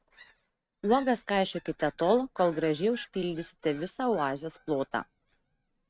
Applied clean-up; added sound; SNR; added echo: neural mask model RNNoise.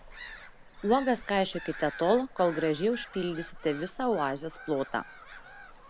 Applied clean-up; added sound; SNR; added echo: none; Gull, seagull / Bird vocalization, bird call, bird song; 15 dB; none.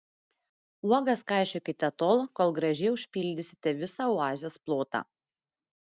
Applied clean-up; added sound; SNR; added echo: none; none; none; none.